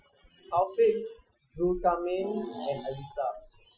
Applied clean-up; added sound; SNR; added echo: classical method Wiener filter.